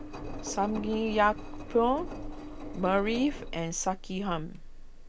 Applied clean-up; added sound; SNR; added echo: none; Engine; 8 dB; none.